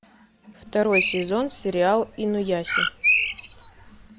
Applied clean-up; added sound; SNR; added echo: none; Bird; -3 dB; none.